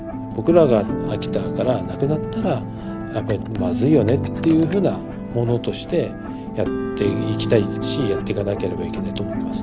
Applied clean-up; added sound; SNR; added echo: none; Telephone; 18 dB; none.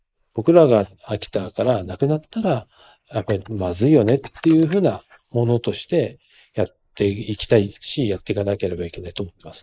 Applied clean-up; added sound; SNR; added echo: neural mask model Resemble Enhance denoiser.